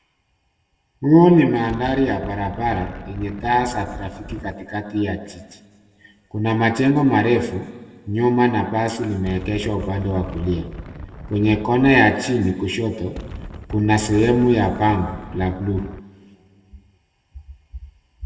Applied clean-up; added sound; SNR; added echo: none; Wind; 13 dB; reverberation time 1.2 s.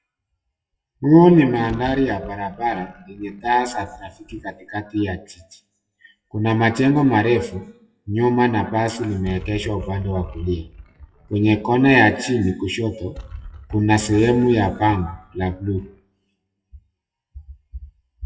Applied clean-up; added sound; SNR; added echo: classical method WPE with log-MMSE.